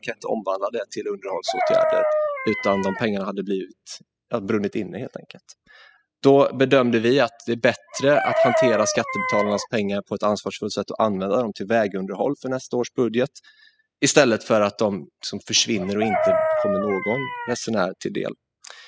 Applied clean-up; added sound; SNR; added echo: classical method spectral subtraction.